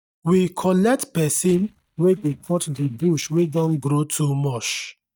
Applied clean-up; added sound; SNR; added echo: neural mask model DeepFilterNet 3.